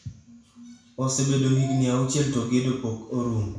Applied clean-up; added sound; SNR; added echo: none; none; none; reverberation time 0.7 s.